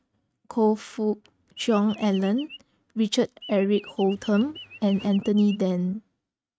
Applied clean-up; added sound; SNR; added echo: neural mask model RNNoise.